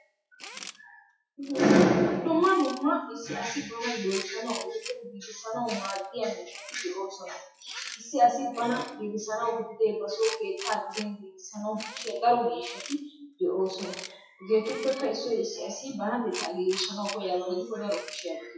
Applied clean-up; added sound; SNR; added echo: classical method WPE with log-MMSE.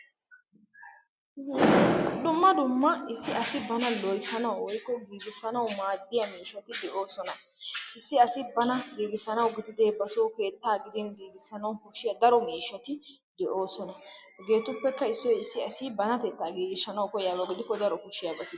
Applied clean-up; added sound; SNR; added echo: none; none; none; none.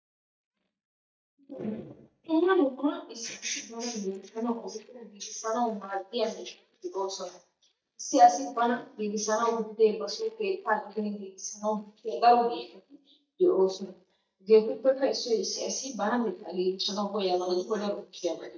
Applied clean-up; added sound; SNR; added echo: neural mask model DeepFilterNet 3.